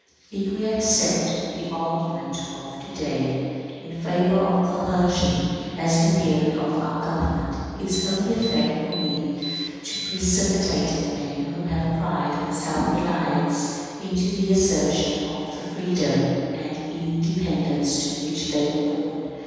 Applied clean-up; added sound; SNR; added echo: none; Alarm; 9 dB; reverberation time 2.1 s.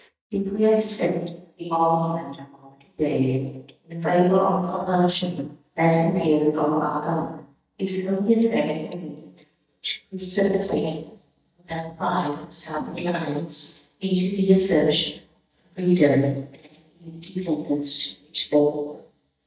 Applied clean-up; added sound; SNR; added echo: neural mask model DeepFilterNet 3.